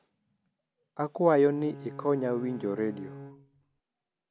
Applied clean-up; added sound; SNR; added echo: none; Bowed string instrument; 15 dB; none.